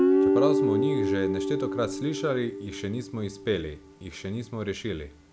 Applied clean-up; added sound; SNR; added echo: none; Guitar; -3 dB; none.